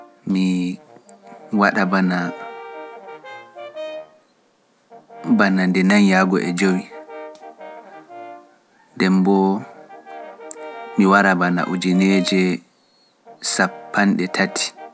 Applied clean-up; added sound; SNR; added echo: none; Brass instrument; 17 dB; none.